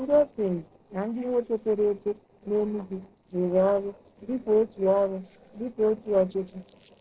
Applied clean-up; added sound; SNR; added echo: neural separator model SepFormer DNS4.